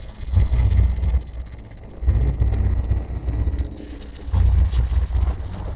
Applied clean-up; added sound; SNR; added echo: neural separator model SepFormer DNS4.